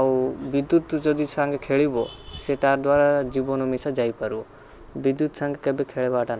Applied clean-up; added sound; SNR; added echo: none; none; none; none.